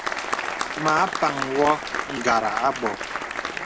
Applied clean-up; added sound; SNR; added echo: none; Applause; 3 dB; none.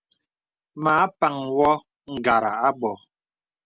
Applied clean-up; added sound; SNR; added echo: none; none; none; none.